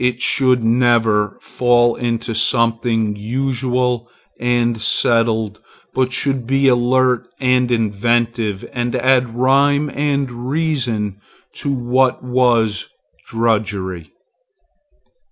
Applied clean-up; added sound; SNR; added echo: none; none; none; none.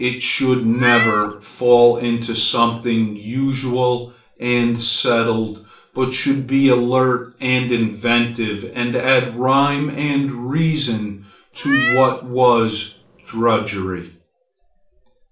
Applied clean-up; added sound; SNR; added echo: none; Meow; 8 dB; reverberation time 0.4 s.